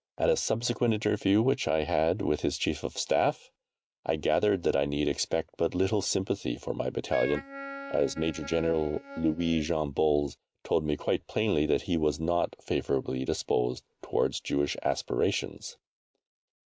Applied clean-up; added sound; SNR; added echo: neural mask model RNNoise.